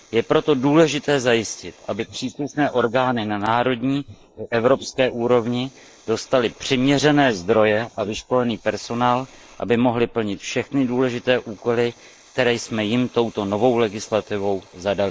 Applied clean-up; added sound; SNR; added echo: neural mask model Resemble Enhance denoiser.